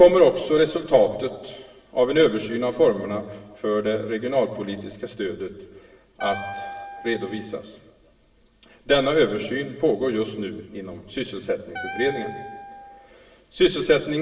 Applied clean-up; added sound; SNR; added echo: none; Wind instrument, woodwind instrument; 14 dB; reverberation time 1.3 s.